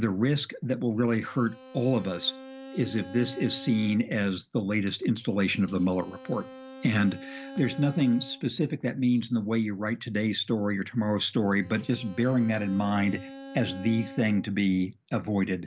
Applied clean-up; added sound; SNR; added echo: none; Tambourine + Bowed string instrument; 17 dB; none.